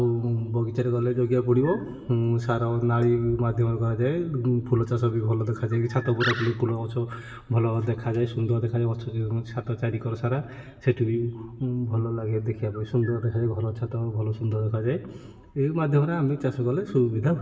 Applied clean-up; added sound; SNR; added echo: none; Animal; 7 dB; reverberation time 1.2 s.